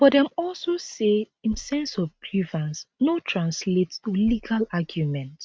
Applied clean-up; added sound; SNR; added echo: neural mask model RNNoise.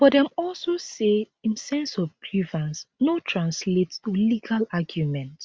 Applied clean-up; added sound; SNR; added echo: none; none; none; none.